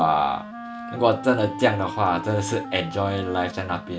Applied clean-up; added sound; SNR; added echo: none; Wind instrument, woodwind instrument; 11 dB; none.